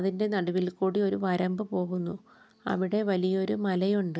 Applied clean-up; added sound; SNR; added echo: none; none; none; none.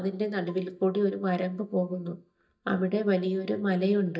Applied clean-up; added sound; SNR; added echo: neural mask model DeepFilterNet 3.